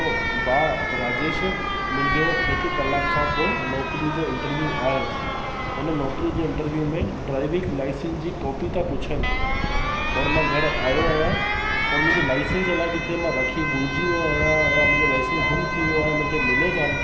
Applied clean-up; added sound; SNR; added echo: none; Alarm; 0 dB; none.